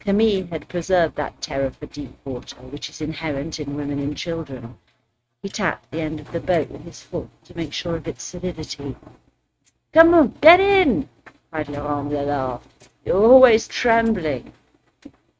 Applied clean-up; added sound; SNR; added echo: neural mask model RNNoise.